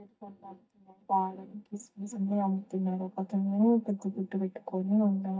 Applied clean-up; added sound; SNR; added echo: neural mask model DeepFilterNet 3.